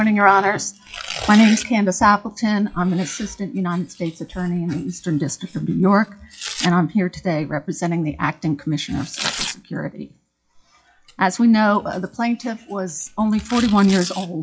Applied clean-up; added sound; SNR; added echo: classical method WPE with log-MMSE.